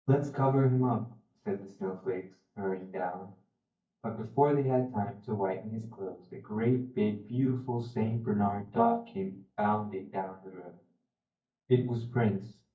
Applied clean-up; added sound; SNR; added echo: neural mask model DeepFilterNet 3.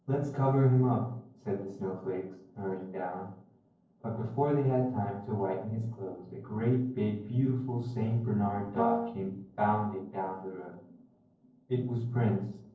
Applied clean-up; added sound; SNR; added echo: neural separator model SepFormer DNS4.